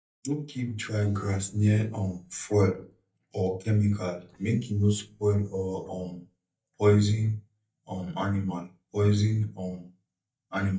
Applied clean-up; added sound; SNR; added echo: neural mask model DeepFilterNet 3.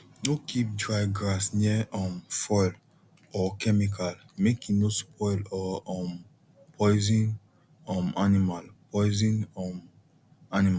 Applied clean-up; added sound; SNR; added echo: none; none; none; none.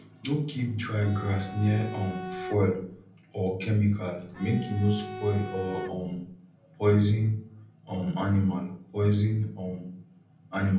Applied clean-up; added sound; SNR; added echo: none; Bowed string instrument; 12 dB; reverberation time 0.6 s.